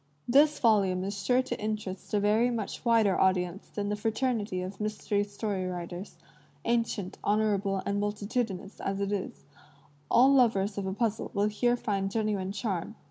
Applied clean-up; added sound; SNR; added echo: none; none; none; none.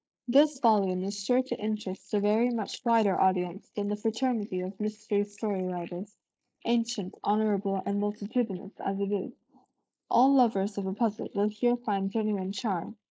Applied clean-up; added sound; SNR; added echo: neural mask model Resemble Enhance denoiser.